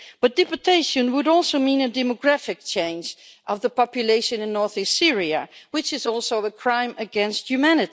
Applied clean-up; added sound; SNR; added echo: none; none; none; none.